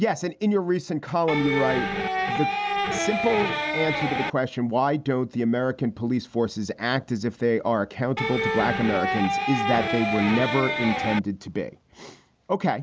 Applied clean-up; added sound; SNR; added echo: none; Electric guitar; 1 dB; none.